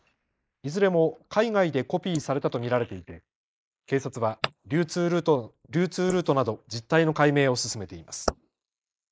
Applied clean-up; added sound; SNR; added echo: neural mask model Resemble Enhance denoiser.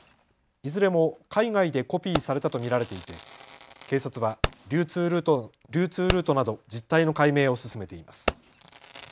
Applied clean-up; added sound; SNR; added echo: none; Fireworks; 11 dB; none.